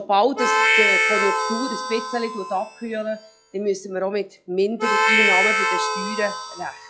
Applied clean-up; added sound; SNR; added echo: classical method log-MMSE.